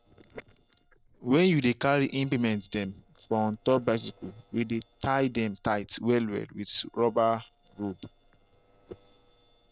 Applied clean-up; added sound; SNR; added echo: neural separator model SepFormer DNS4.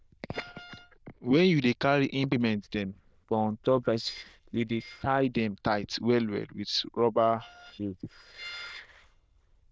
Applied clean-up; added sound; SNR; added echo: neural diffusion model UNIVERSE++.